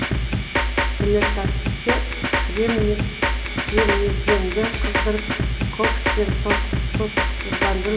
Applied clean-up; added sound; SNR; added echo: none; Drum kit; -4 dB; reverberation time 1.3 s.